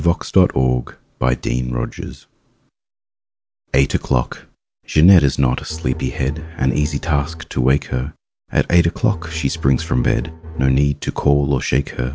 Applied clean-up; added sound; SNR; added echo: none; Bowed string instrument; 11 dB; none.